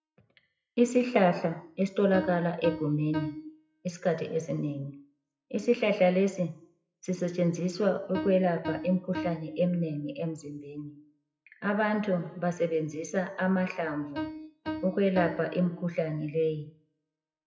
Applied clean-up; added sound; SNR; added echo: classical method WPE with log-MMSE.